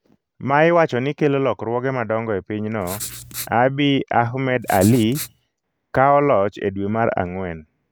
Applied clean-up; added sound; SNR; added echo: none; Writing; 13 dB; none.